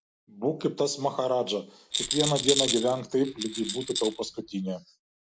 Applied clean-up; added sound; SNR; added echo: none; Rattle; 3 dB; none.